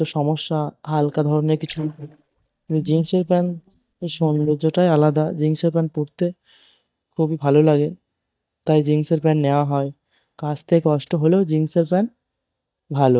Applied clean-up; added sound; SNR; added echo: neural mask model DeepFilterNet 3.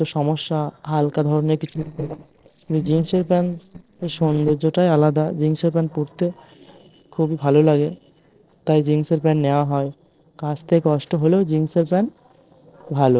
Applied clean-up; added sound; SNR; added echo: neural separator model SepFormer DNS4.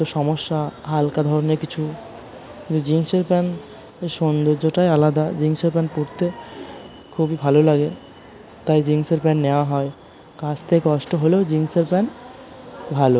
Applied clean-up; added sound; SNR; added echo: none; none; none; none.